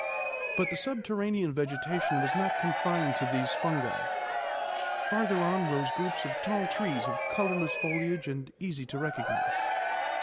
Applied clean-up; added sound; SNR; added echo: none; Crowd / Cheering; 0 dB; none.